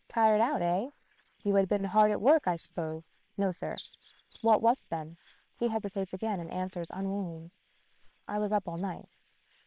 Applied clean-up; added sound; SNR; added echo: neural separator model SepFormer WHAM!.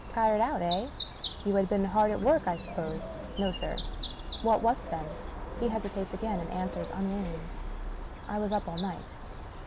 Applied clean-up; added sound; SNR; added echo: none; Bird vocalization, bird call, bird song; 7 dB; none.